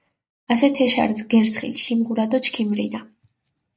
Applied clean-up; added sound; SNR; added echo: neural mask model DeepFilterNet 3.